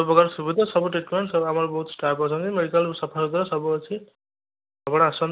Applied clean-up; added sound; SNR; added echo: none; none; none; none.